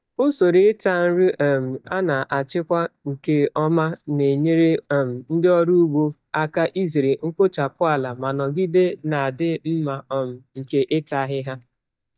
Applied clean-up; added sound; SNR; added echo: neural mask model DeepFilterNet 3.